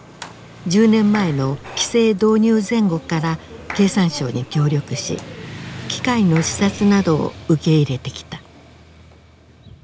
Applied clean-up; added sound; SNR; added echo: none; Clapping + Motorcycle / Traffic noise, roadway noise; 17 dB; none.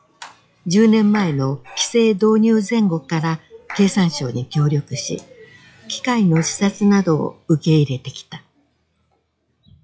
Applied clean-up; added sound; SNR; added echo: classical method log-MMSE.